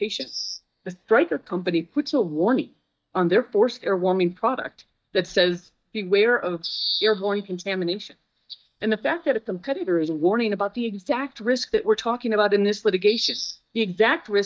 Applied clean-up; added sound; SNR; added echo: neural mask model DeepFilterNet 3.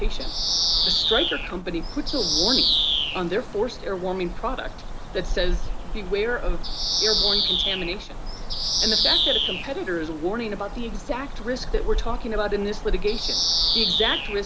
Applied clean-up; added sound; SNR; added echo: none; Bird vocalization, bird call, bird song; -4 dB; none.